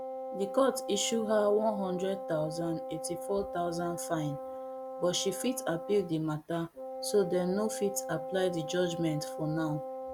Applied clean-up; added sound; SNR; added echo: none; Wind instrument, woodwind instrument; 8 dB; none.